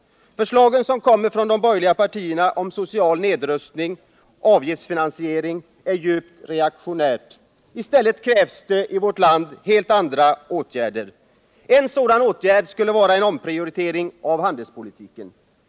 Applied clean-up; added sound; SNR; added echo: none; none; none; none.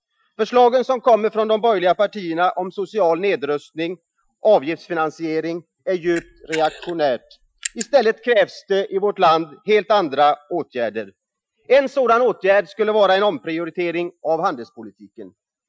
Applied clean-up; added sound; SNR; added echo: classical method Wiener filter.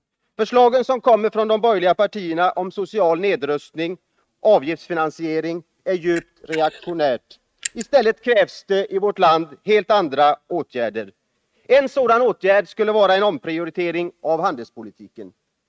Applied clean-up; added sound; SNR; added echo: neural mask model RNNoise.